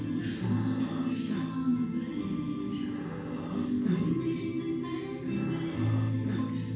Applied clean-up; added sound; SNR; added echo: none; Breathing; 11 dB; reverberation time 1.2 s.